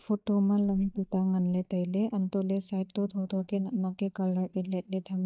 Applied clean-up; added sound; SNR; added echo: neural mask model DeepFilterNet 3.